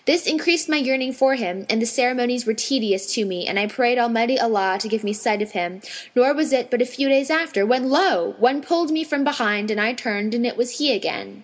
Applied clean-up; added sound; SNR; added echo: none; none; none; none.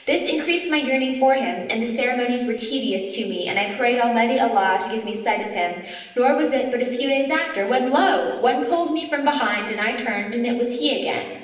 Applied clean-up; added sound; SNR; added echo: none; none; none; reverberation time 1.0 s.